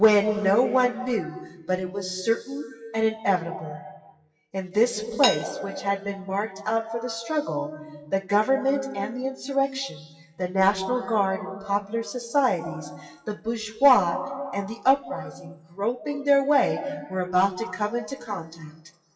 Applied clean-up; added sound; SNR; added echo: classical method WPE with log-MMSE.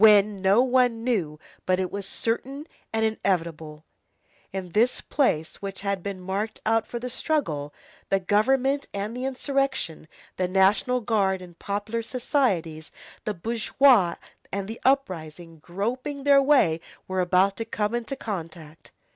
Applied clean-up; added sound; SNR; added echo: none; none; none; none.